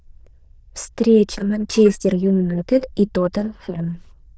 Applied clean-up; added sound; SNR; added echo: neural diffusion model UNIVERSE++.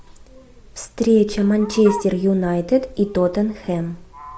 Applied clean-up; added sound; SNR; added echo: none; Fowl; 19 dB; none.